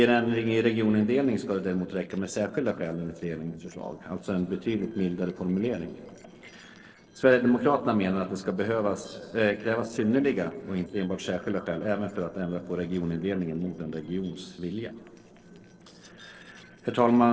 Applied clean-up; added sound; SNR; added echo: neural separator model SepFormer DNS4.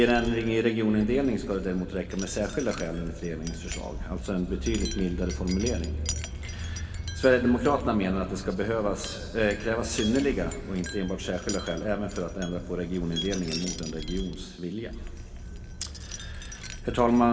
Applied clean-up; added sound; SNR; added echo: none; Wind chime; 8 dB; reverberation time 2.5 s.